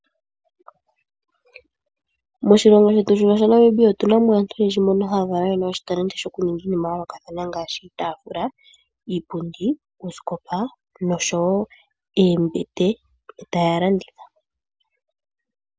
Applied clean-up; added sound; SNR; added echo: none; none; none; none.